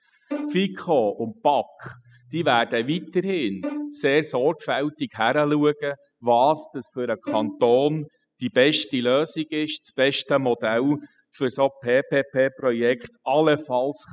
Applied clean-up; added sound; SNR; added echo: classical method spectral subtraction.